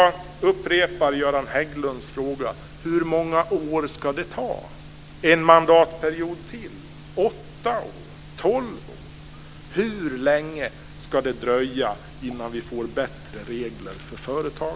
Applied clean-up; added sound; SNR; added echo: none; none; none; none.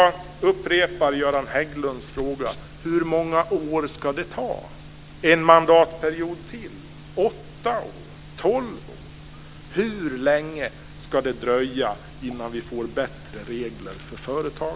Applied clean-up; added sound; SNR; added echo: none; Wild animals; 18 dB; none.